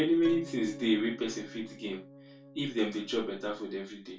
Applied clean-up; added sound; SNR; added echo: none; Organ; 16 dB; reverberation time 0.2 s.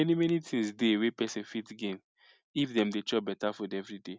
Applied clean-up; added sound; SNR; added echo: none; none; none; none.